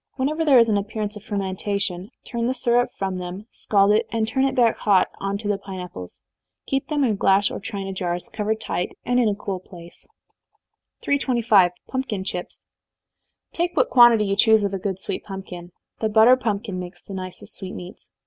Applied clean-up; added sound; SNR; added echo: none; none; none; none.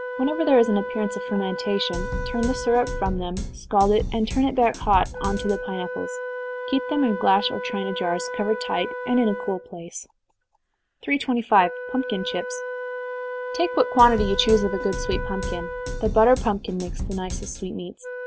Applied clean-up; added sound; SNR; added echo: none; Wind instrument, woodwind instrument + Drum kit; 7 dB; none.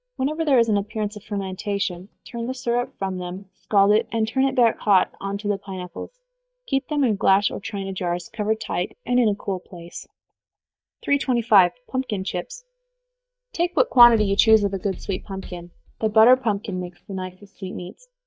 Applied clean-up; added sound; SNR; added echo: neural mask model DeepFilterNet 3.